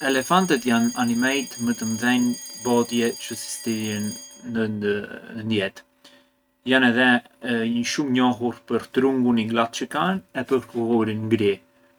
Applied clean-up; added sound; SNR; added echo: none; Alarm; 18 dB; none.